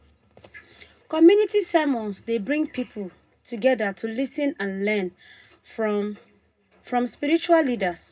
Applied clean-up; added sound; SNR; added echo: none; none; none; reverberation time 0.2 s.